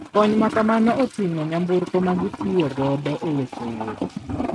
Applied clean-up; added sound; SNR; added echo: neural mask model RNNoise.